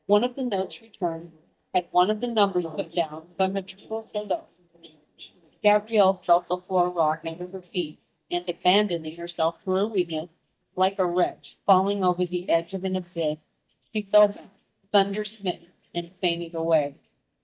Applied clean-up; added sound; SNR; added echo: neural mask model DeepFilterNet 3.